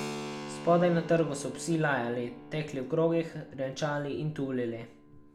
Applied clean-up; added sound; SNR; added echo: none; Keyboard (musical); 13 dB; none.